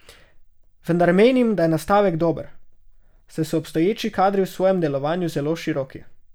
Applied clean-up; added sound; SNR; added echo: none; none; none; none.